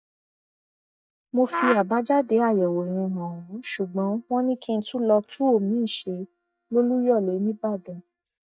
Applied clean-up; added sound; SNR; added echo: neural mask model DeepFilterNet 3.